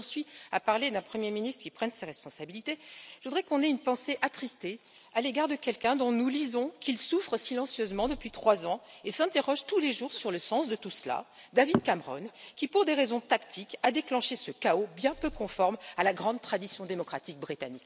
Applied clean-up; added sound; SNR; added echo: none; Purr; 20 dB; none.